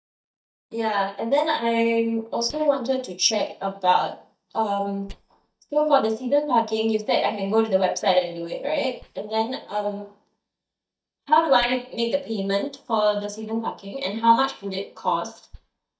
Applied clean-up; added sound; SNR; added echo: neural mask model DeepFilterNet 3.